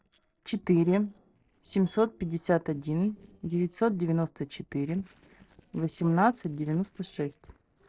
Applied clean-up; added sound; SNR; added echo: neural separator model SepFormer DNS4.